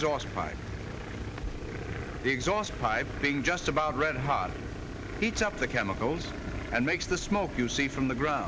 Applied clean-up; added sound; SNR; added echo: none; Wind; 16 dB; none.